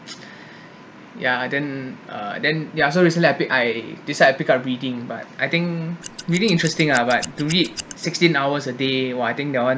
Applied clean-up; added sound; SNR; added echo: none; Scissors; 13 dB; none.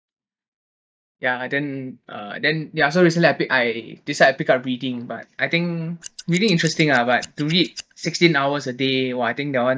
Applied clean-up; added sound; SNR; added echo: neural mask model DeepFilterNet 3.